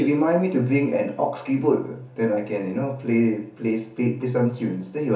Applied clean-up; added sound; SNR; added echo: none; none; none; reverberation time 0.7 s.